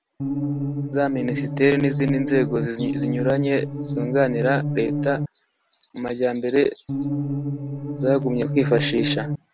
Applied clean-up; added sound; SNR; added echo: none; Musical instrument; 2 dB; none.